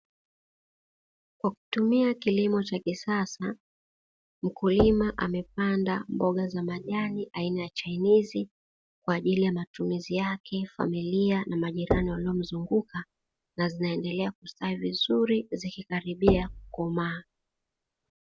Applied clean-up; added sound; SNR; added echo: none; Knock; 6 dB; none.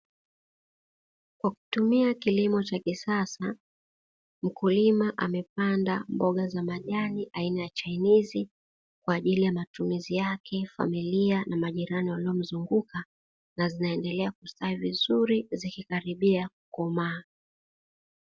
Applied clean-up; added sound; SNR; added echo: none; none; none; none.